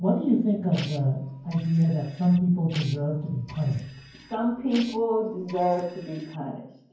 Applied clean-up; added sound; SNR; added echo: none; Printer; 19 dB; reverberation time 0.9 s.